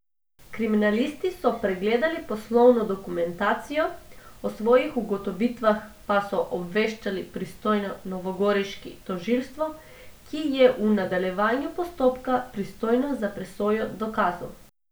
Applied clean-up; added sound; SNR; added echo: none; none; none; none.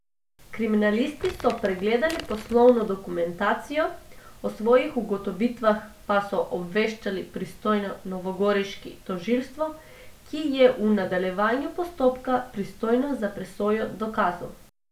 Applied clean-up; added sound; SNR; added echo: none; Crumpling, crinkling; 16 dB; none.